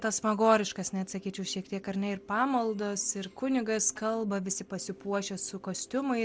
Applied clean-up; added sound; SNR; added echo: none; none; none; none.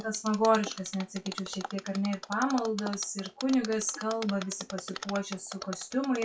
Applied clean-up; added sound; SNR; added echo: classical method WPE with log-MMSE.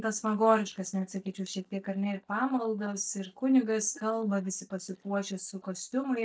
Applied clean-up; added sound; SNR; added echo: neural mask model DeepFilterNet 3.